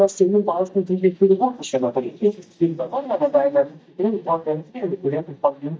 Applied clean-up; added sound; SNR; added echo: neural mask model DeepFilterNet 3.